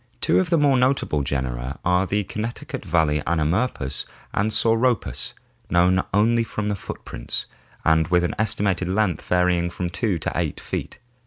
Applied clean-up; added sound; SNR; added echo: none; none; none; none.